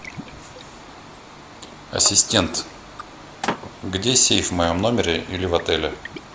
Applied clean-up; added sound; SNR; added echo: none; Liquid; 14 dB; none.